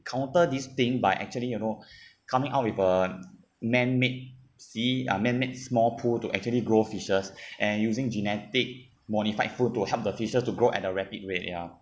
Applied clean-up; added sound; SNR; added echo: none; none; none; none.